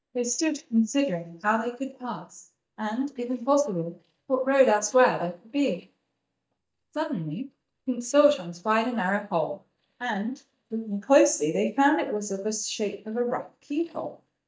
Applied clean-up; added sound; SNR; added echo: neural mask model DeepFilterNet 3.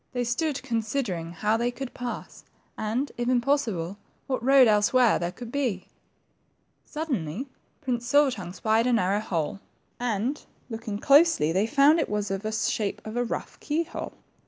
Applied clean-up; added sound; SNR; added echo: none; none; none; none.